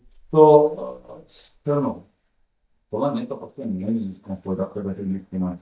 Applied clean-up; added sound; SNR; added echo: neural mask model DeepFilterNet 3.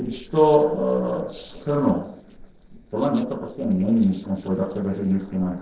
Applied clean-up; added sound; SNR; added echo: neural separator model SepFormer DNS4.